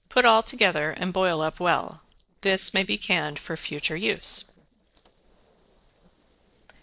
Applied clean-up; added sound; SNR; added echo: neural separator model SepFormer DNS4.